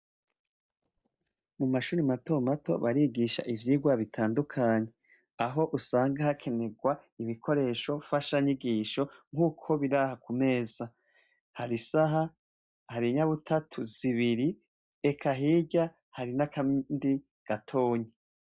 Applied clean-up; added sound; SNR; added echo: neural mask model DeepFilterNet 3.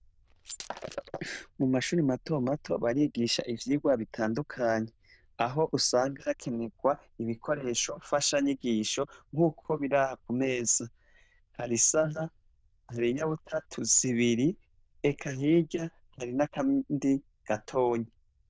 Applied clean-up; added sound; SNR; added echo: neural diffusion model UNIVERSE++.